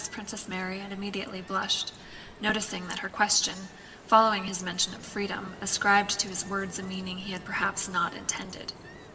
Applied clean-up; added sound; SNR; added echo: none; Ocean; 17 dB; reverberation time 1.6 s.